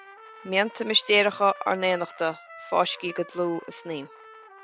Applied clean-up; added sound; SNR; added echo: none; Trumpet; 19 dB; none.